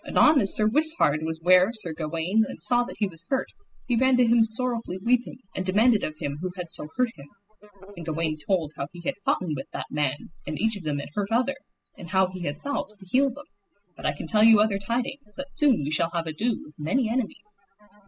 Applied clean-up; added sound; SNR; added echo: classical method spectral subtraction.